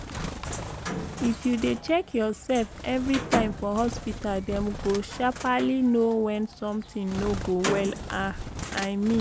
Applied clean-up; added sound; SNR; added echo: none; Bird; 8 dB; none.